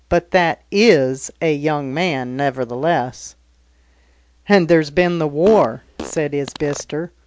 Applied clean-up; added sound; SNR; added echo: none; Fart; 15 dB; none.